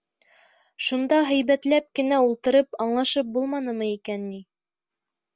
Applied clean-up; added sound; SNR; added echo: none; none; none; none.